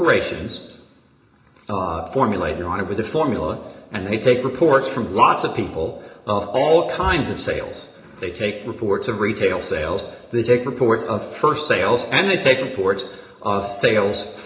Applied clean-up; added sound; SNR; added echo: none; none; none; reverberation time 0.8 s.